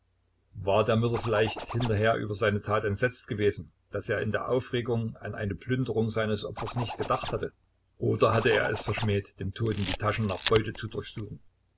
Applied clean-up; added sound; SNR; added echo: none; Zipper (clothing) + Camera; 10 dB; none.